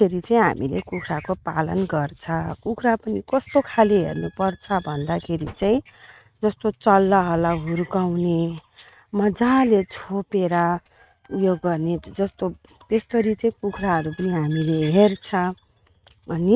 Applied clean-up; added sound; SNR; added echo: neural mask model RNNoise.